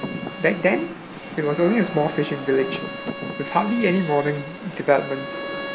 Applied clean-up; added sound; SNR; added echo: none; Bowed string instrument + Rain; 9 dB; none.